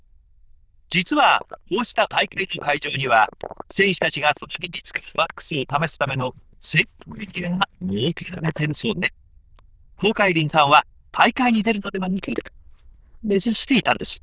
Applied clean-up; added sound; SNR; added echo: neural diffusion model UNIVERSE++.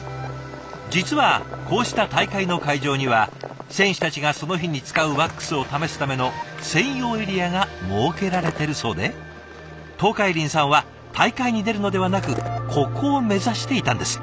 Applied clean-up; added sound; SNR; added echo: none; Skateboard; 11 dB; none.